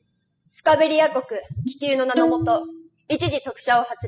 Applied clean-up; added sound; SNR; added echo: classical method spectral subtraction.